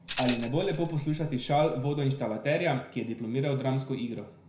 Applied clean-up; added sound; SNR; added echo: none; Tambourine; -5 dB; reverberation time 0.4 s.